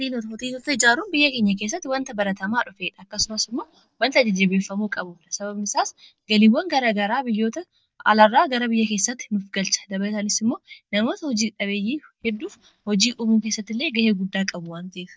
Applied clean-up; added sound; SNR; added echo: neural mask model DeepFilterNet 3.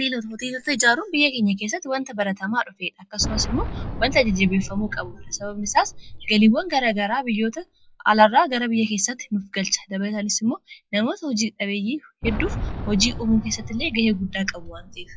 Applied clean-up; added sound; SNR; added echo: classical method log-MMSE.